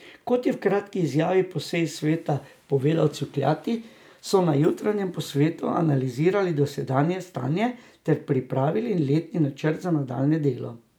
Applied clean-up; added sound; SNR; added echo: none; none; none; none.